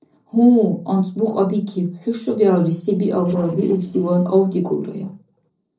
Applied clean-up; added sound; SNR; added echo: neural separator model SepFormer DNS4.